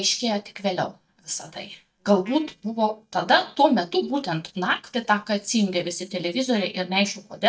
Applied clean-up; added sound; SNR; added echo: neural mask model DeepFilterNet 3.